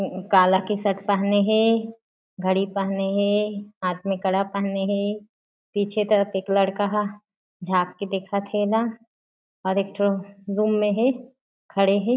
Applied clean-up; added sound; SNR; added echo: none; none; none; none.